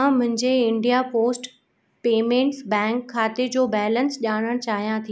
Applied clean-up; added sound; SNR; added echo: none; none; none; none.